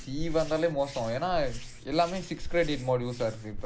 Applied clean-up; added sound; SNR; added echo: none; Hands; 7 dB; none.